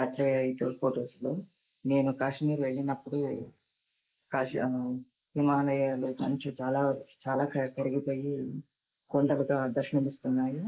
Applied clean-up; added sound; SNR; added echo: neural mask model Resemble Enhance denoiser.